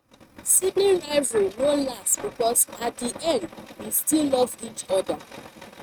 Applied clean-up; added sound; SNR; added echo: neural mask model RNNoise.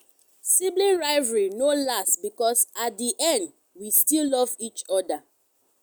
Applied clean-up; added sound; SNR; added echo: none; none; none; none.